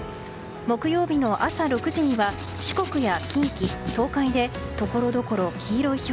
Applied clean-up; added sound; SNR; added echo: none; Writing; 13 dB; none.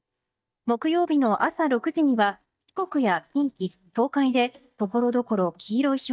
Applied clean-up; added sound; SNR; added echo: neural mask model DeepFilterNet 3.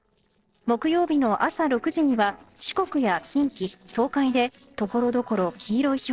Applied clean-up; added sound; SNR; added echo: neural separator model SepFormer DNS4.